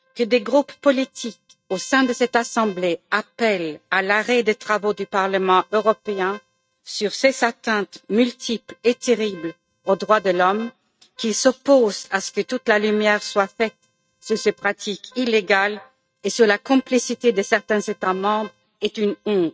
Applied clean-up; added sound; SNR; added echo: neural mask model RNNoise.